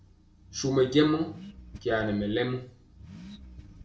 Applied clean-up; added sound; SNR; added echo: none; Accelerating, revving, vroom / Car; 18 dB; reverberation time 0.3 s.